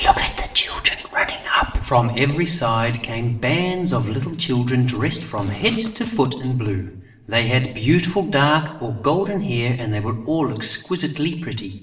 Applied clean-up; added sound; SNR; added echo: none; Fart; 16 dB; reverberation time 1.3 s.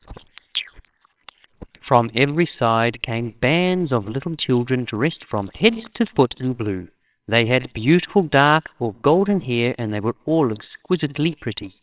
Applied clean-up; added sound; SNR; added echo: neural separator model SepFormer WHAMR!.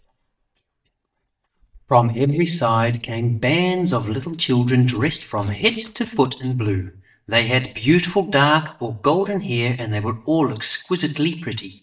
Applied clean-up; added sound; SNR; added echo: neural mask model DeepFilterNet 3.